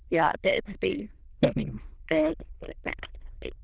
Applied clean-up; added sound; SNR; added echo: neural diffusion model UNIVERSE++.